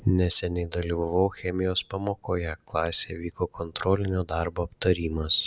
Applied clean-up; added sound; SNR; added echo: none; none; none; none.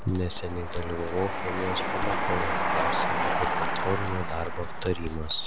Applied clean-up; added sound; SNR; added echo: none; Zipper (clothing) + Train; -4 dB; none.